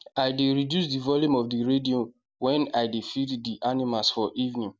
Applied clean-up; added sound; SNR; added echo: none; none; none; none.